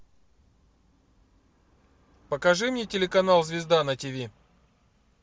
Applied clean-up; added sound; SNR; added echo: none; none; none; none.